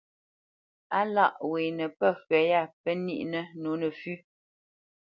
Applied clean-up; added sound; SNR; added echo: none; none; none; none.